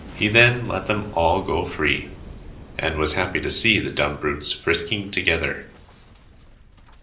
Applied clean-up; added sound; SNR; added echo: none; Boom; 17 dB; reverberation time 0.5 s.